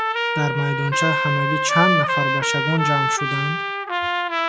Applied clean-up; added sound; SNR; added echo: none; Trumpet; -3 dB; none.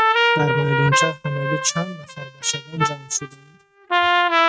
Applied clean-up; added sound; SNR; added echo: neural mask model RNNoise.